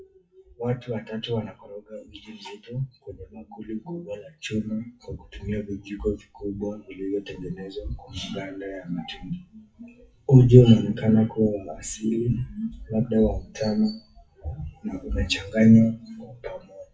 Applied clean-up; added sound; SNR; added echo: classical method WPE with log-MMSE.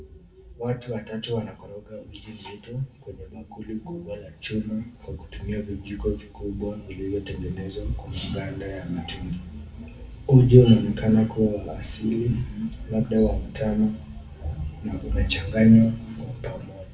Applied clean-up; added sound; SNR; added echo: none; Brass instrument; 15 dB; reverberation time 0.7 s.